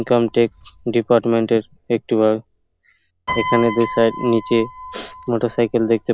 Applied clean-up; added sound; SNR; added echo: none; Piano; 12 dB; none.